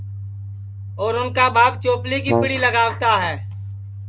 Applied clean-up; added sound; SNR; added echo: none; Brass instrument; 6 dB; none.